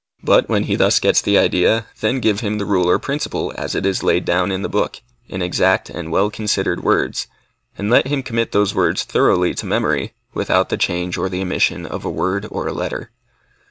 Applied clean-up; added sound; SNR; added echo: none; none; none; none.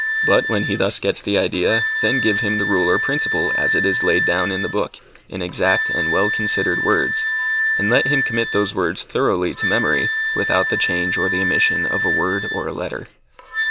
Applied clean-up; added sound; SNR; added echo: none; Wind instrument, woodwind instrument; 0 dB; none.